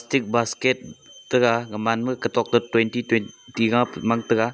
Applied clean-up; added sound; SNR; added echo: none; none; none; none.